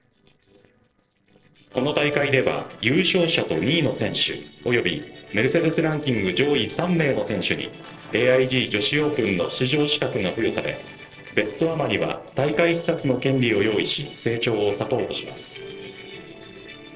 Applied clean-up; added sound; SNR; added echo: neural separator model SepFormer DNS4.